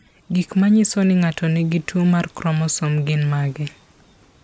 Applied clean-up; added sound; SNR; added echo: none; none; none; none.